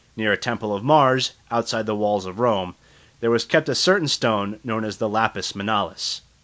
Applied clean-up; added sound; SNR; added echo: none; none; none; none.